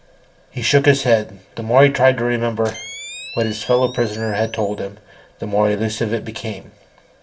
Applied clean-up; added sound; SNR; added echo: none; Camera; 17 dB; reverberation time 0.2 s.